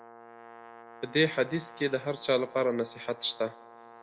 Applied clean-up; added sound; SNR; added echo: none; Brass instrument; 18 dB; reverberation time 0.7 s.